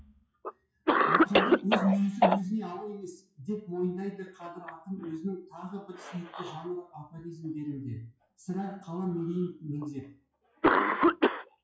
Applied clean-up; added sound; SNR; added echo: classical method WPE with log-MMSE.